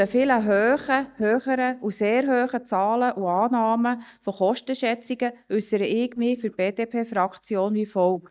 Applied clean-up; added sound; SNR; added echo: neural mask model DeepFilterNet 3.